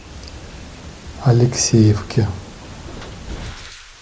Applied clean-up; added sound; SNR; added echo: neural mask model Resemble Enhance denoiser.